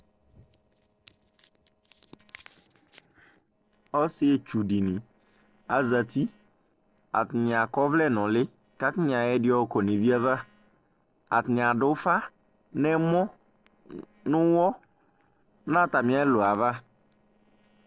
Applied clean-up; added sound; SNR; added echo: neural separator model SepFormer DNS4.